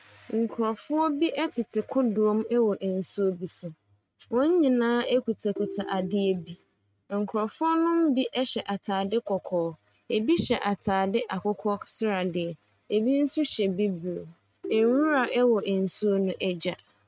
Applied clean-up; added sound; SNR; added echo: neural mask model RNNoise.